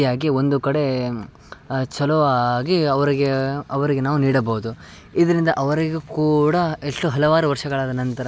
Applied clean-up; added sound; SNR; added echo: none; none; none; none.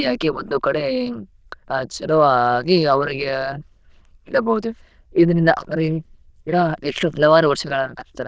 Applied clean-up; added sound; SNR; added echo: neural diffusion model UNIVERSE++.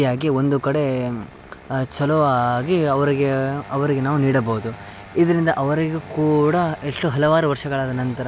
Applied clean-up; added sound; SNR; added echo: none; Engine starting; 20 dB; none.